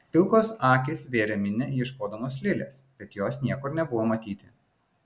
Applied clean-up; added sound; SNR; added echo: none; none; none; none.